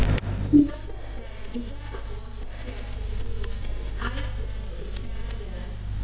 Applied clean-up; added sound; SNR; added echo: neural mask model DeepFilterNet 3.